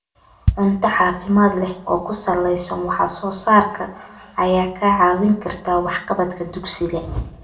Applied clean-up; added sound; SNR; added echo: none; Bass drum; 9 dB; reverberation time 0.5 s.